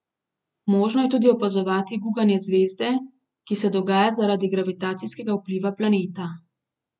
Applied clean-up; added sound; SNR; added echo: none; none; none; none.